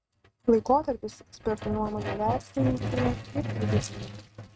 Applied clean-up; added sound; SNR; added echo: neural mask model RNNoise.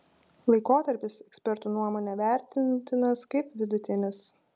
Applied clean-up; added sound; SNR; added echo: none; none; none; none.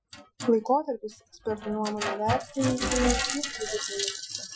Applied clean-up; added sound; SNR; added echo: classical method Wiener filter.